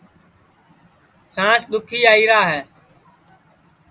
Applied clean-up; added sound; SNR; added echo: none; none; none; none.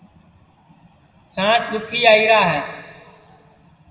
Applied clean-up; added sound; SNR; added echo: none; none; none; reverberation time 1.5 s.